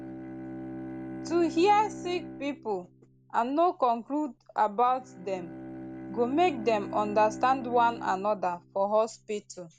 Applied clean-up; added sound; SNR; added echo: none; Bowed string instrument; 13 dB; none.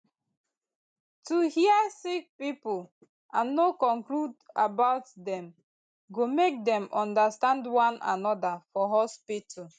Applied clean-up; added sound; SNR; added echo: none; none; none; none.